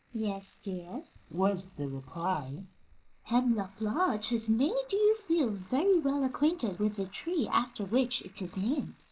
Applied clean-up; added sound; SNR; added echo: neural mask model Resemble Enhance denoiser.